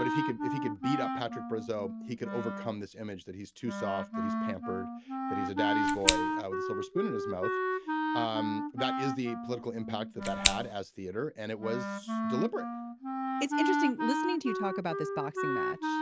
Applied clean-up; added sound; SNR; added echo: none; Scissors + Wind instrument, woodwind instrument; -2 dB; none.